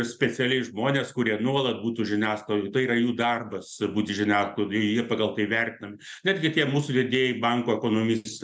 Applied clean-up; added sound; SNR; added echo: none; none; none; none.